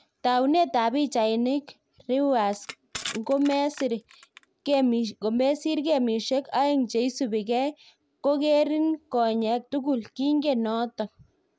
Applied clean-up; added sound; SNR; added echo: none; Crushing; 17 dB; none.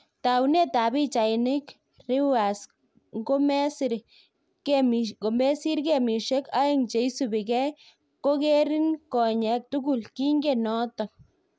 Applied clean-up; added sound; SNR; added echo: none; none; none; none.